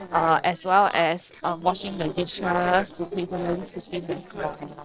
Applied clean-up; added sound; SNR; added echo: neural separator model SepFormer DNS4.